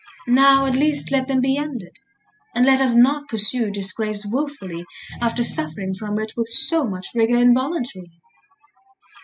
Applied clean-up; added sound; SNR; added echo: classical method spectral subtraction.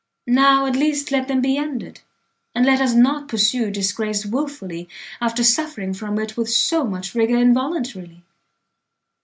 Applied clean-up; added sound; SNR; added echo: none; none; none; none.